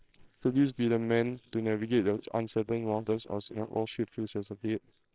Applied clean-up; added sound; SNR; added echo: neural separator model SepFormer WHAMR!.